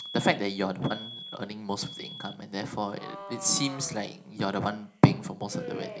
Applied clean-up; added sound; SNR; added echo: none; Alarm; 14 dB; reverberation time 0.4 s.